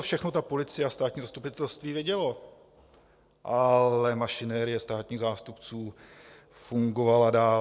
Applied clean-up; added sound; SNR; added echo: none; none; none; none.